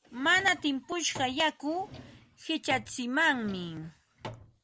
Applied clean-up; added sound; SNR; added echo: none; Drawer open or close; 17 dB; none.